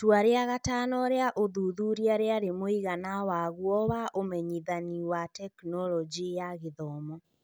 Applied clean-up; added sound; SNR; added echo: none; none; none; none.